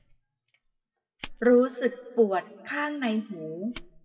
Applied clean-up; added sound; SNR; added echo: classical method WPE with log-MMSE.